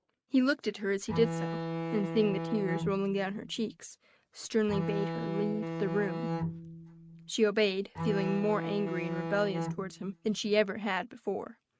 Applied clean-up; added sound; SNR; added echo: neural mask model RNNoise.